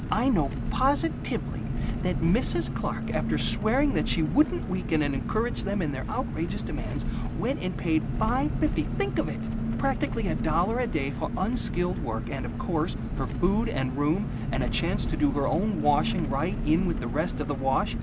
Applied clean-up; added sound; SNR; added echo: none; Engine; 2 dB; none.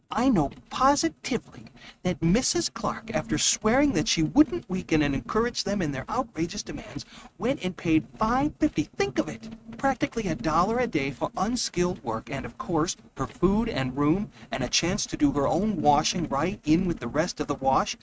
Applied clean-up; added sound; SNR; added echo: neural mask model RNNoise.